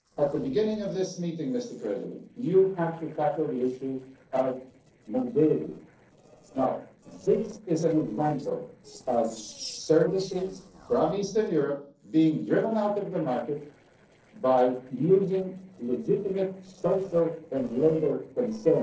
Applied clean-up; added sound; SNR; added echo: neural separator model SepFormer DNS4.